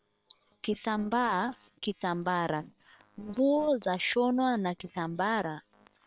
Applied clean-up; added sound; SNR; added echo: neural separator model SepFormer WHAM!.